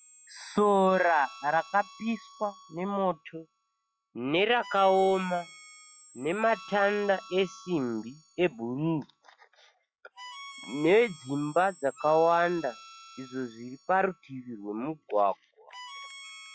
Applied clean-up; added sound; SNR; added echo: classical method log-MMSE.